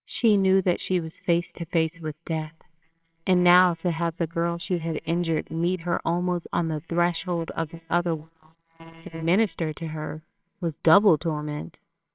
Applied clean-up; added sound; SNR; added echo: neural separator model SepFormer WHAMR!.